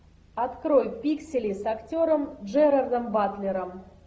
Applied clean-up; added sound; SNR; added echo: none; none; none; none.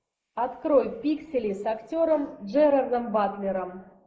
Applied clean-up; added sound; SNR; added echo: neural mask model Resemble Enhance denoiser.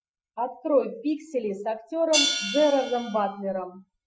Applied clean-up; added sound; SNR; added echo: classical method Wiener filter.